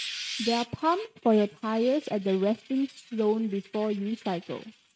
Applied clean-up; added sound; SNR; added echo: neural mask model RNNoise.